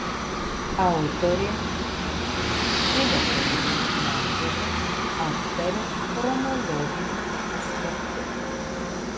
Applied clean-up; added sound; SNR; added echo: none; Aircraft; -5 dB; none.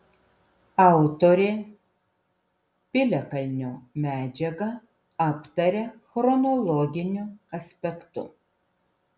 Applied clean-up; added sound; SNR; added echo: none; none; none; none.